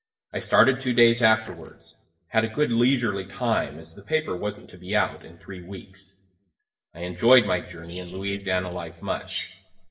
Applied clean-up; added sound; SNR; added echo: neural separator model SepFormer DNS4.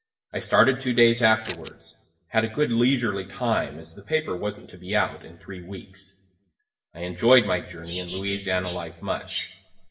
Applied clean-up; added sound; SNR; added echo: none; Scissors; 13 dB; reverberation time 0.7 s.